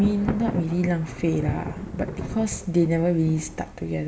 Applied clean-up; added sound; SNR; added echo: none; Thunder; 8 dB; none.